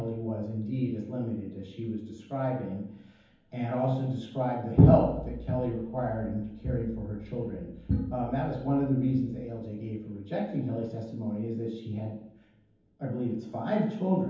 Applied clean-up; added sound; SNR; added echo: none; none; none; reverberation time 0.9 s.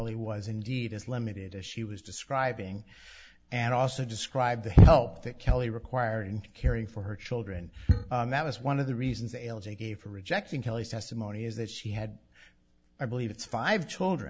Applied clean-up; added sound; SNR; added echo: none; none; none; none.